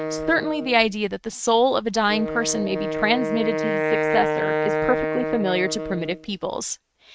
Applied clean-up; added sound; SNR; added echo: neural mask model RNNoise.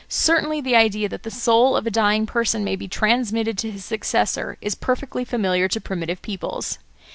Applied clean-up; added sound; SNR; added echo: none; none; none; none.